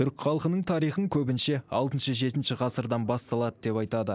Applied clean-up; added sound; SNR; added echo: none; none; none; none.